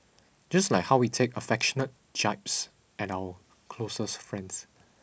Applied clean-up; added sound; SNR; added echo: none; none; none; none.